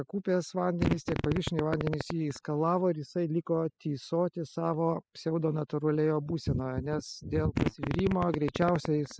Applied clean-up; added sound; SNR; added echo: classical method spectral subtraction.